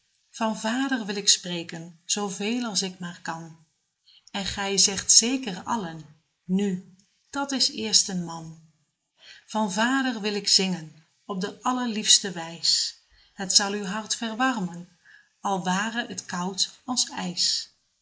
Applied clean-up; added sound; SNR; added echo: neural mask model Resemble Enhance denoiser.